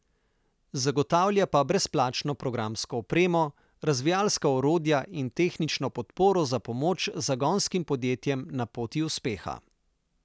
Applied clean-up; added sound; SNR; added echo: none; none; none; none.